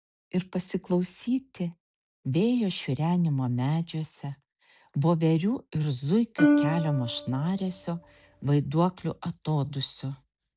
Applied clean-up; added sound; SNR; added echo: none; Plucked string instrument; 0 dB; none.